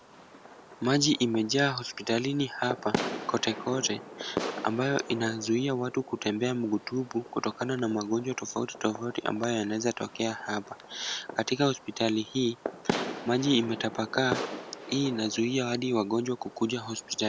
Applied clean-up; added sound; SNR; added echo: none; Fireworks; 10 dB; none.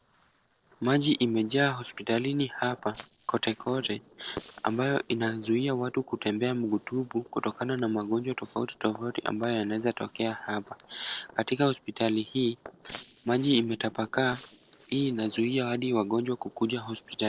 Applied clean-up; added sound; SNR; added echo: neural separator model SepFormer DNS4.